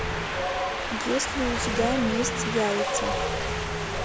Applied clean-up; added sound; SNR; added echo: none; Wind; -2 dB; none.